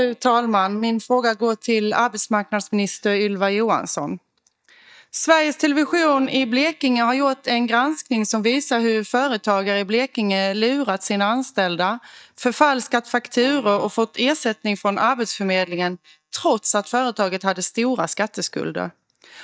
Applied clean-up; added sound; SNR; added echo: neural mask model DeepFilterNet 3.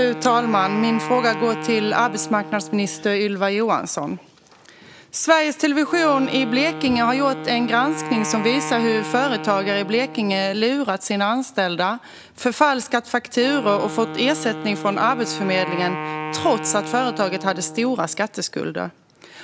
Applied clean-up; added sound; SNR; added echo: none; Wind instrument, woodwind instrument; 11 dB; none.